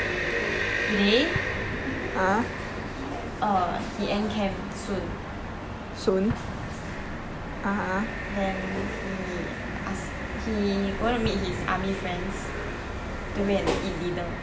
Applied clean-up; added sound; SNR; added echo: none; Explosion; 16 dB; none.